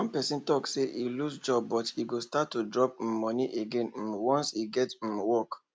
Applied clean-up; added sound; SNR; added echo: none; none; none; none.